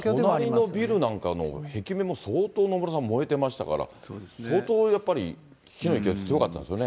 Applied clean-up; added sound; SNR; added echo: none; none; none; none.